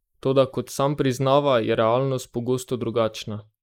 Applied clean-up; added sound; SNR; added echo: neural mask model Resemble Enhance denoiser.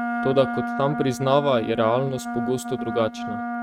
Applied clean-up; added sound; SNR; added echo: neural mask model RNNoise.